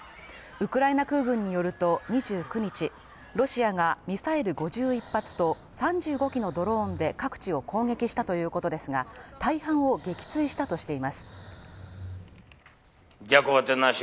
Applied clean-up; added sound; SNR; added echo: none; Breathing; 18 dB; none.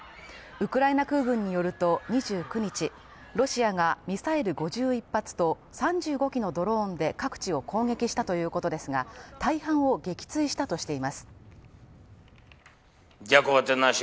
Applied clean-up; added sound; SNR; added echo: none; none; none; none.